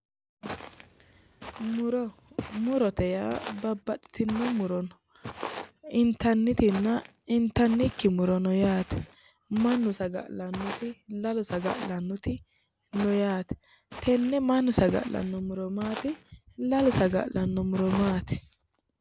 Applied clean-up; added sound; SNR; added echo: none; Walk, footsteps; 14 dB; none.